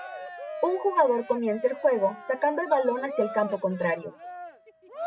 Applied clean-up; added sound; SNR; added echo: none; Cheering; 13 dB; none.